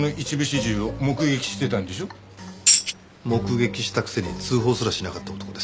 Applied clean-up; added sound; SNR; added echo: none; Tambourine; -4 dB; none.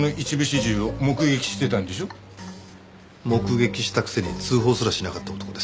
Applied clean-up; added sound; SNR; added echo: none; none; none; none.